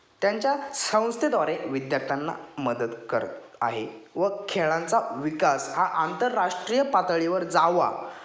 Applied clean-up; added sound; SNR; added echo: none; none; none; none.